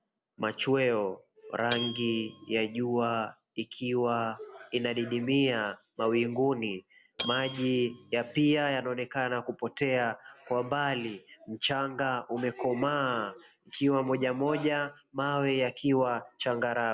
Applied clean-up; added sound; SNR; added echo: none; Bell; 10 dB; none.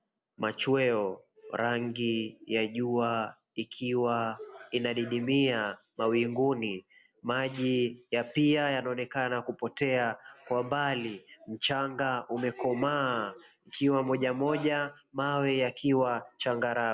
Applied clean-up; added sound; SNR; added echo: none; none; none; none.